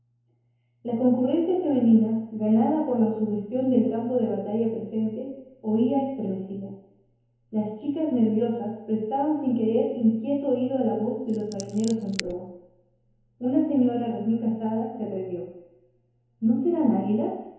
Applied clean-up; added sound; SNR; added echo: none; Scissors; 15 dB; reverberation time 1.0 s.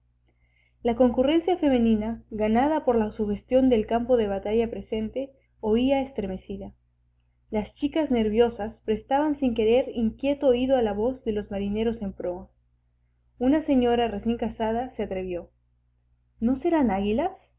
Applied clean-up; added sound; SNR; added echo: none; none; none; none.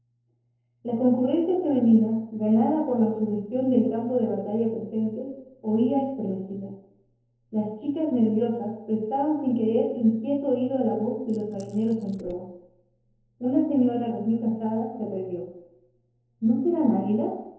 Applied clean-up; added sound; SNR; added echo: neural separator model SepFormer DNS4.